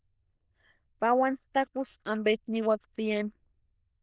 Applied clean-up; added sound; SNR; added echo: neural diffusion model UNIVERSE++.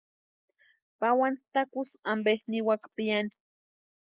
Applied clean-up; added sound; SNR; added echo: neural mask model Resemble Enhance denoiser.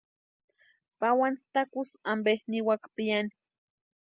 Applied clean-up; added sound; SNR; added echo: none; none; none; none.